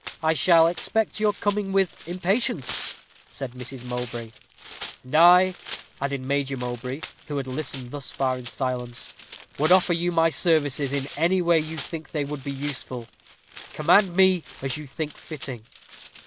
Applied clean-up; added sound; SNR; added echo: none; Tearing; 15 dB; none.